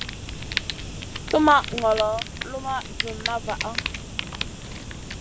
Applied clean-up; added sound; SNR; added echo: none; Fire; 5 dB; none.